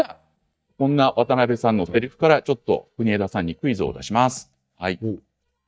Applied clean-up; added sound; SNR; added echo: neural mask model DeepFilterNet 3.